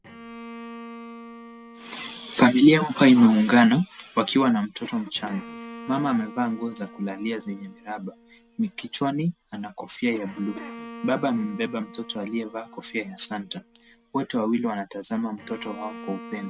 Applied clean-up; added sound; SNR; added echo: none; Cough + Bowed string instrument; 18 dB; none.